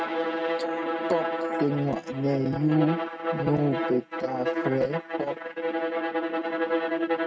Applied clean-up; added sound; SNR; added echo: neural mask model RNNoise.